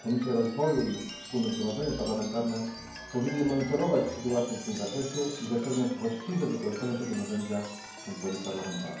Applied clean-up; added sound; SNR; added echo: none; Chime; 12 dB; reverberation time 0.9 s.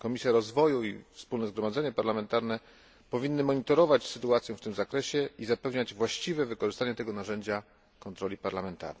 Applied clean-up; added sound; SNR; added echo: none; none; none; none.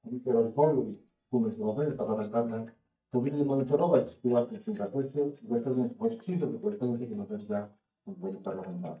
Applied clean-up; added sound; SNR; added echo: neural mask model DeepFilterNet 3.